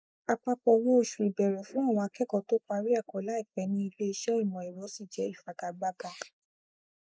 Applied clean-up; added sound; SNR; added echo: neural mask model Resemble Enhance denoiser.